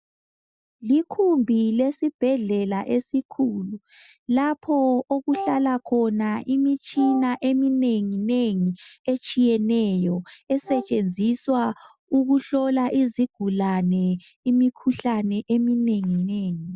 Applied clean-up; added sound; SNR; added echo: neural mask model DeepFilterNet 3.